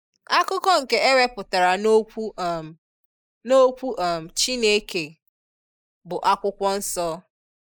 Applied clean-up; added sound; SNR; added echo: neural mask model Resemble Enhance denoiser.